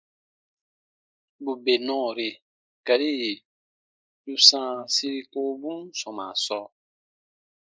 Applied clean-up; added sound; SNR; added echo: neural mask model Resemble Enhance denoiser.